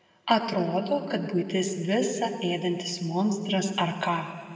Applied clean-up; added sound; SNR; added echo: none; none; none; reverberation time 2.0 s.